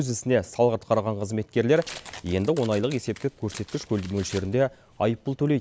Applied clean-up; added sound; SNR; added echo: none; Tearing; 19 dB; none.